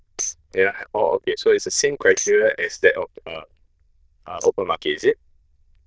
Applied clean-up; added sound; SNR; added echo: neural diffusion model UNIVERSE++.